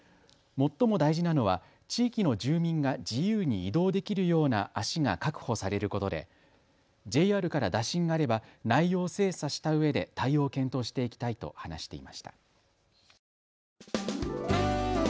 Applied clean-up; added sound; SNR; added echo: none; none; none; none.